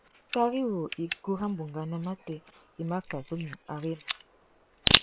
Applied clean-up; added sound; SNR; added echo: neural separator model SepFormer WHAM!.